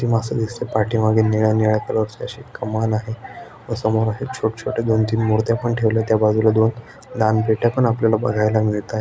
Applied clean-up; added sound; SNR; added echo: none; none; none; none.